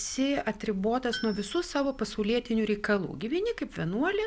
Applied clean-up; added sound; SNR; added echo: none; Tools; 18 dB; none.